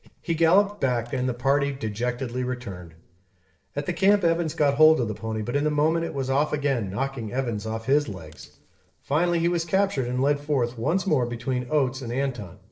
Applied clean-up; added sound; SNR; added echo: neural separator model SepFormer DNS4.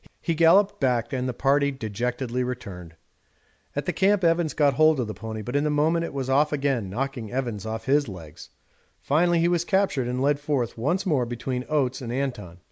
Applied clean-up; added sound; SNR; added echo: none; none; none; none.